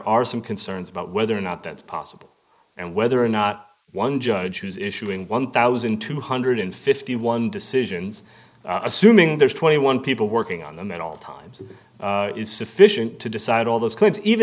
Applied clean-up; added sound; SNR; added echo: neural mask model Resemble Enhance denoiser.